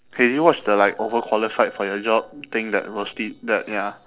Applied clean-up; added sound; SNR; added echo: neural separator model SepFormer DNS4.